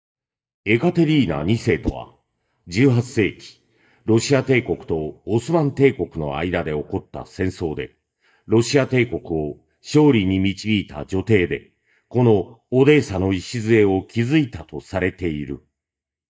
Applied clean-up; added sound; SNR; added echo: neural mask model DeepFilterNet 3.